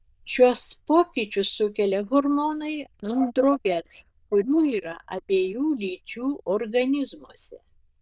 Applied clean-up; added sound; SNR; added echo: neural diffusion model UNIVERSE++.